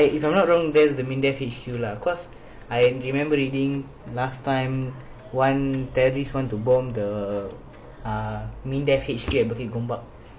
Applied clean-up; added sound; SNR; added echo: none; none; none; none.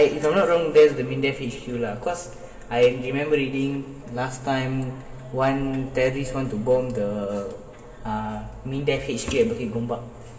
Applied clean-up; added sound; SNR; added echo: none; none; none; reverberation time 1.8 s.